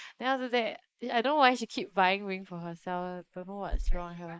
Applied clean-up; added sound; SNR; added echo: neural mask model Resemble Enhance denoiser.